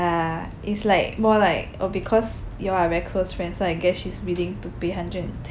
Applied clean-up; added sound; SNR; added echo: none; none; none; none.